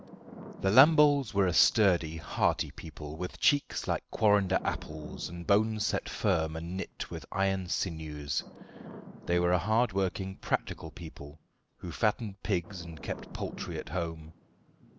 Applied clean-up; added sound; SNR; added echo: none; Thunder / Rain; 19 dB; none.